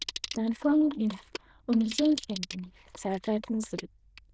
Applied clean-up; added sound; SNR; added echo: neural diffusion model UNIVERSE++.